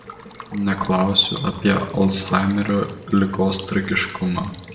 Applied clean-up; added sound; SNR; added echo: none; Water tap, faucet / Water / Liquid; 19 dB; reverberation time 0.8 s.